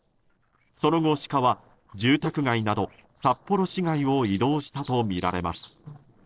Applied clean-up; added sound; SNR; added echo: neural separator model SepFormer DNS4.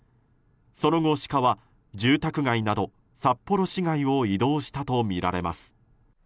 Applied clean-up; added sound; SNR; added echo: none; none; none; none.